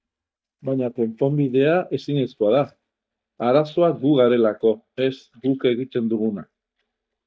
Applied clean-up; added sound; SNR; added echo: neural mask model DeepFilterNet 3.